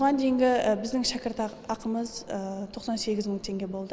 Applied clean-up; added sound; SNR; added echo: none; none; none; none.